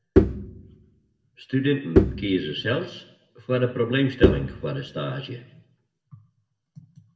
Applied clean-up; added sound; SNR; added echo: none; Bowed string instrument; -2 dB; reverberation time 0.7 s.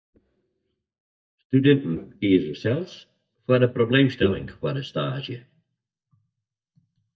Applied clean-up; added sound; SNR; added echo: neural mask model DeepFilterNet 3.